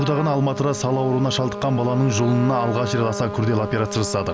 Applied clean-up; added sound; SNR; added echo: none; Trumpet; 9 dB; none.